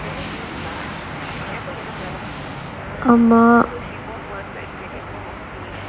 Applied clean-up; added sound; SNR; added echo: none; none; none; none.